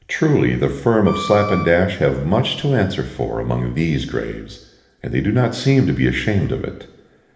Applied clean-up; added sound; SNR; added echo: none; Wind instrument, woodwind instrument; 11 dB; reverberation time 1.1 s.